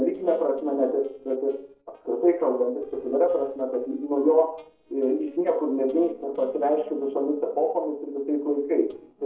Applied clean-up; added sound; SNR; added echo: neural separator model SepFormer DNS4.